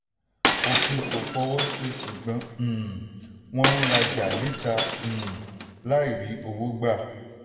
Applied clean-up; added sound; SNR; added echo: none; Shatter; -1 dB; reverberation time 1.7 s.